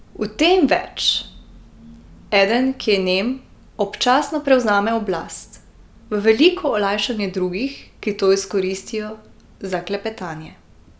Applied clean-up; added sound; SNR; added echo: none; none; none; none.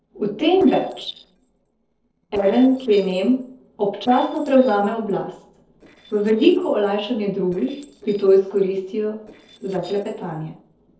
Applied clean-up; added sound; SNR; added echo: neural separator model SepFormer DNS4.